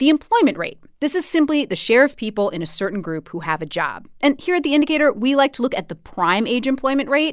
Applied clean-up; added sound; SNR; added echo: none; none; none; none.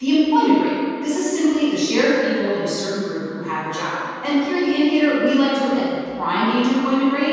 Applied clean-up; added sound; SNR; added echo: none; none; none; reverberation time 2.1 s.